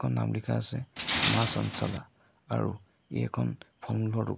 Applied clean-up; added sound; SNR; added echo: none; Tools; 0 dB; none.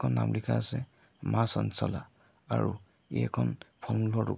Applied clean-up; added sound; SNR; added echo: none; none; none; none.